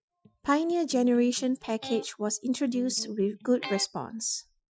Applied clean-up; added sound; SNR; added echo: classical method Wiener filter.